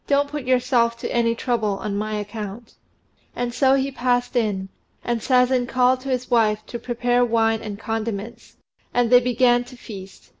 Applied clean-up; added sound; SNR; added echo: none; none; none; none.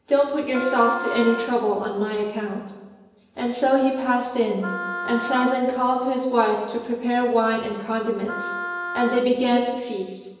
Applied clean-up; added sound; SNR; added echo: none; Wind instrument, woodwind instrument; 10 dB; reverberation time 1.0 s.